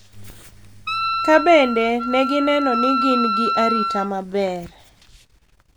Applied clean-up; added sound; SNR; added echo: none; Wind instrument, woodwind instrument; 4 dB; none.